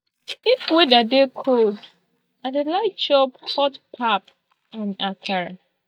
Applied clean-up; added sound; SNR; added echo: neural mask model DeepFilterNet 3.